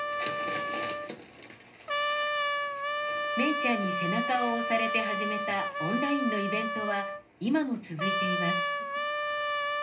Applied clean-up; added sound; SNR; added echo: none; Trumpet; -1 dB; reverberation time 0.3 s.